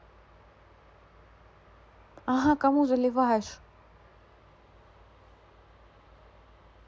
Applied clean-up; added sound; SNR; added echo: none; none; none; none.